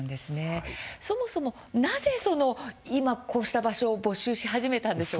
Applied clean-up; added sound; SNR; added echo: none; none; none; none.